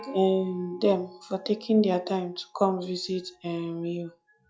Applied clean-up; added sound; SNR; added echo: classical method log-MMSE.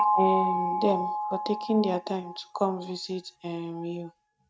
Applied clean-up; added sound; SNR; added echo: neural mask model RNNoise.